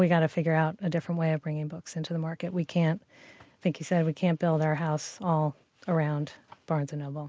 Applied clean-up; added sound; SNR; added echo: none; none; none; none.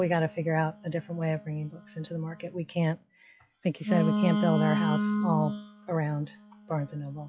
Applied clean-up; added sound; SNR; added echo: classical method log-MMSE.